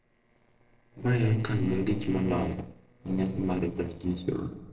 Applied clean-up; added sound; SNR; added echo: neural separator model SepFormer DNS4.